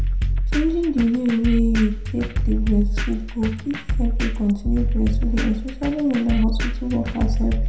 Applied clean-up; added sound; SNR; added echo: none; Drum kit; -1 dB; reverberation time 0.5 s.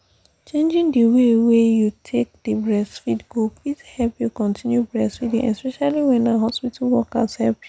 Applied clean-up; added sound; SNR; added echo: none; none; none; none.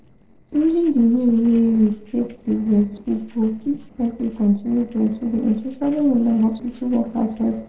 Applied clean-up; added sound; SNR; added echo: neural separator model SepFormer DNS4.